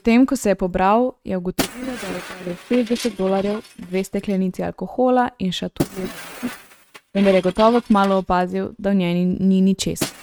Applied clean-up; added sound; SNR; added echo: neural mask model RNNoise.